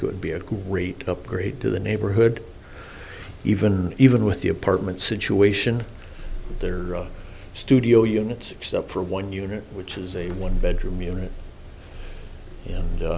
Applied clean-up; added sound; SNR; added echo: none; none; none; none.